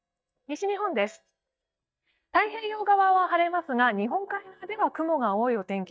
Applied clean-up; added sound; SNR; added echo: neural mask model DeepFilterNet 3.